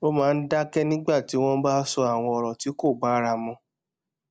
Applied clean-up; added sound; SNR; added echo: none; none; none; none.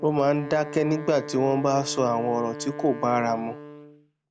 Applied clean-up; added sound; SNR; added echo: none; Wind instrument, woodwind instrument; 13 dB; none.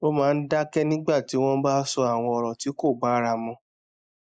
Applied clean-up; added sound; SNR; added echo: neural mask model Resemble Enhance denoiser.